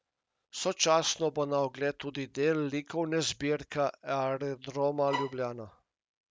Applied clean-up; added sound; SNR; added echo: none; Bowed string instrument; 7 dB; none.